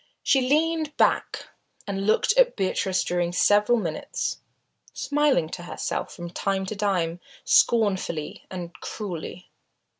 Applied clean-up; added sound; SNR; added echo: none; none; none; none.